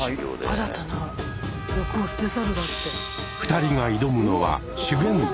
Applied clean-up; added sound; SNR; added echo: none; Trumpet; 17 dB; none.